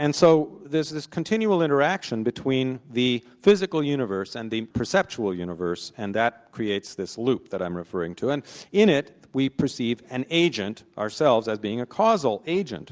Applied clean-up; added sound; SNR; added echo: none; none; none; none.